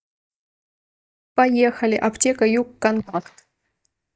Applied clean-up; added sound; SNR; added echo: neural mask model DeepFilterNet 3.